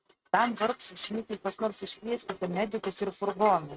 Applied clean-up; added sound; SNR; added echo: neural mask model RNNoise.